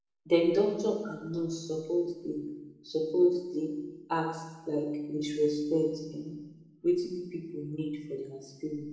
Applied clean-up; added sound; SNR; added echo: none; none; none; reverberation time 1.0 s.